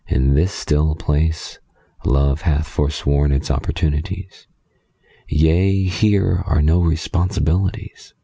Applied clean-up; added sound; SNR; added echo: none; none; none; none.